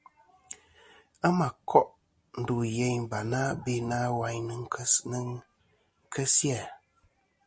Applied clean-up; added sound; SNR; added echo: none; none; none; none.